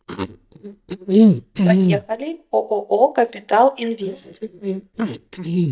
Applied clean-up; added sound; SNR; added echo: neural mask model DeepFilterNet 3.